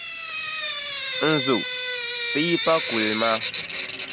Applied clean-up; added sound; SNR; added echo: none; Drip / Sink (filling or washing); -1 dB; none.